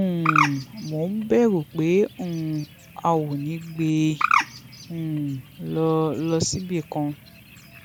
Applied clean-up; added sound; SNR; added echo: none; Bird; 6 dB; none.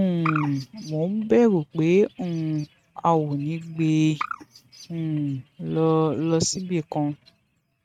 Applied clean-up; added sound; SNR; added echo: neural mask model RNNoise.